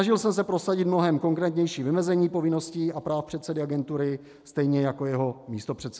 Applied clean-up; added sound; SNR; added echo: none; none; none; none.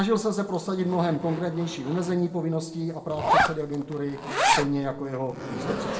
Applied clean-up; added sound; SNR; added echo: none; Zipper (clothing); 2 dB; reverberation time 1.4 s.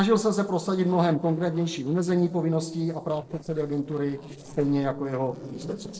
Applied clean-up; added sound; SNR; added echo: neural separator model SepFormer DNS4.